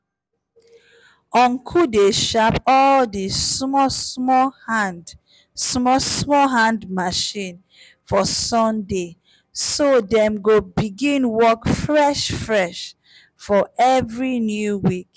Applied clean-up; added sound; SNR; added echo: none; none; none; none.